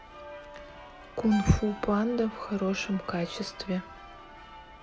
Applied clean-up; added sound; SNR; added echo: none; Keyboard (musical) + Church bell; 14 dB; none.